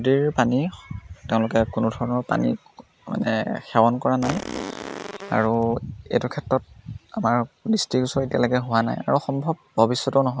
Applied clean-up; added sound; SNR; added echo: none; Fart; 10 dB; none.